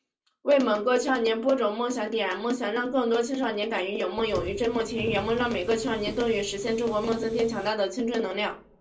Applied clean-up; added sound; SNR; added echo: none; Subway, metro, underground; 14 dB; reverberation time 0.2 s.